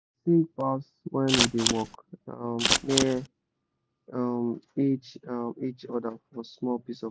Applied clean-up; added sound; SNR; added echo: none; Scissors; -3 dB; none.